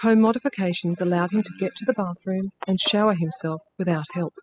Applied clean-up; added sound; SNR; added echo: classical method spectral subtraction.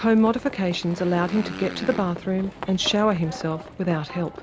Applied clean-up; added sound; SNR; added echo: none; Livestock, farm animals, working animals + Motorcycle; 13 dB; none.